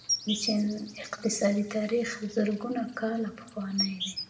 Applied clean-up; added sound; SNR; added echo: none; Insect; 8 dB; reverberation time 1.0 s.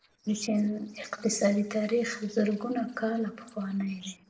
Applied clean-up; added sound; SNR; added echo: neural separator model SepFormer DNS4.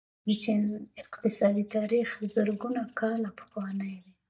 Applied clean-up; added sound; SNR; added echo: neural mask model DeepFilterNet 3.